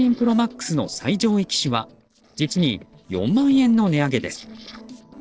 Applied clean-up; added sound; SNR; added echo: neural separator model SepFormer DNS4.